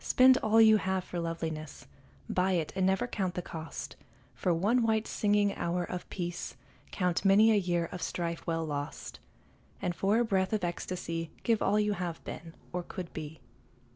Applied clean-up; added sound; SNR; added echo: none; none; none; none.